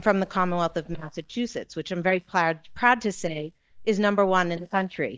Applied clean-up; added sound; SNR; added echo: neural mask model DeepFilterNet 3.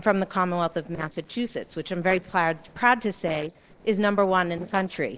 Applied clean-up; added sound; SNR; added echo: neural separator model SepFormer DNS4.